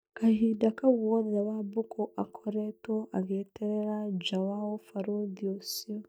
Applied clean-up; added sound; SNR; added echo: neural mask model DeepFilterNet 3.